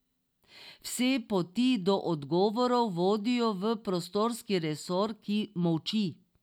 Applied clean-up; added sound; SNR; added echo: none; none; none; none.